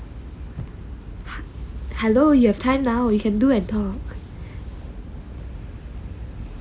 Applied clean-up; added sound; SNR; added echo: none; none; none; none.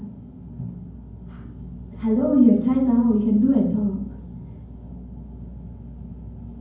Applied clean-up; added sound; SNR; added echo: none; none; none; reverberation time 0.9 s.